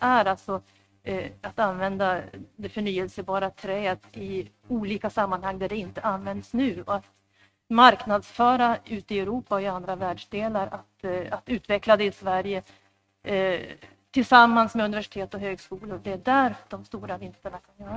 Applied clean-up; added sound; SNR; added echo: neural mask model RNNoise.